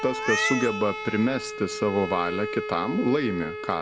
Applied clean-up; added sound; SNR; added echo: none; Meow + Bowed string instrument; 5 dB; none.